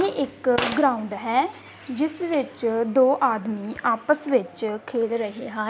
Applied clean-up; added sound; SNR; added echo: none; none; none; none.